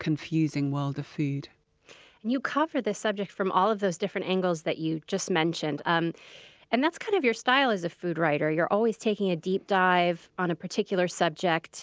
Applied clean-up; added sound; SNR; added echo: none; none; none; none.